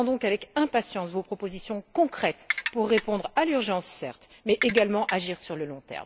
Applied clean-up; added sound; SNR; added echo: none; Ratchet, pawl; -2 dB; none.